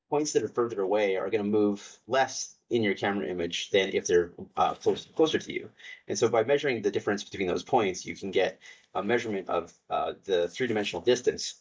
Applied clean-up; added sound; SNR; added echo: neural mask model DeepFilterNet 3.